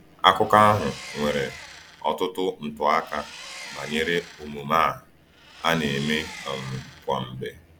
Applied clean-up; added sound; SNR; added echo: none; Engine; 17 dB; none.